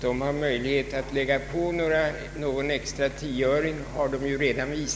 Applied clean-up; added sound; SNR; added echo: none; none; none; none.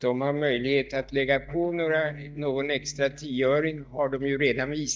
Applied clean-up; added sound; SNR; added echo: neural mask model DeepFilterNet 3.